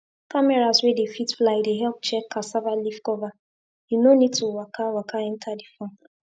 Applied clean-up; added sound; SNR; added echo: none; none; none; none.